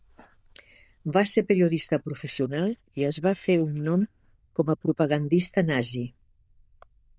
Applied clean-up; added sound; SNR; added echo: neural diffusion model UNIVERSE++.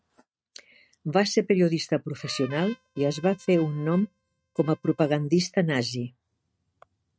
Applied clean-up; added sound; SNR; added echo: neural mask model RNNoise.